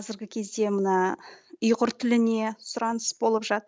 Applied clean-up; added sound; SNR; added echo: none; none; none; none.